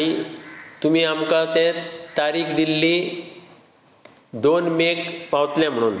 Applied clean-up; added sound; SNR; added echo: none; none; none; none.